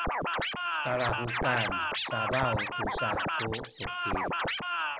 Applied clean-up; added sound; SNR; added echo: none; Scratching (performance technique); -4 dB; none.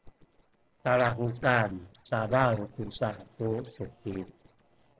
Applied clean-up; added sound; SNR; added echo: neural separator model SepFormer DNS4.